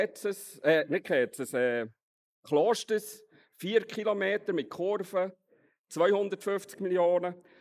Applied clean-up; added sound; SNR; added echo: neural mask model Resemble Enhance denoiser.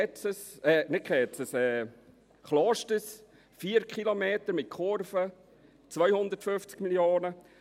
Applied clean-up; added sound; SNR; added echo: none; none; none; none.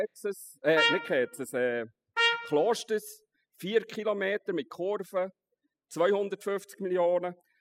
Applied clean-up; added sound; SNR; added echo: classical method spectral subtraction.